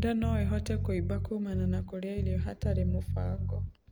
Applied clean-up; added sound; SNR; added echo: none; Bass guitar; -3 dB; none.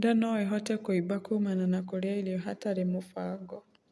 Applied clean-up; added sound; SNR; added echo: none; none; none; none.